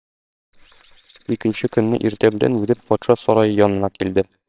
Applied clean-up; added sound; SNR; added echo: neural separator model SepFormer WHAMR!.